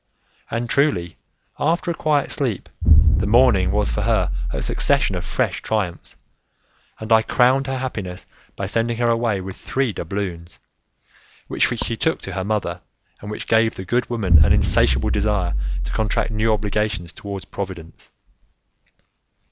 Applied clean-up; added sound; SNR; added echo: none; Explosion; -4 dB; none.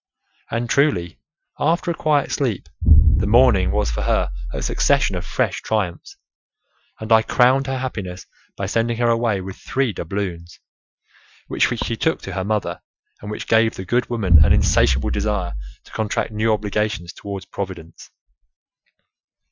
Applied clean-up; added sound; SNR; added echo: classical method Wiener filter.